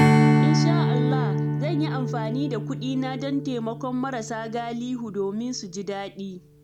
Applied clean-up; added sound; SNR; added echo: none; Strum; -5 dB; none.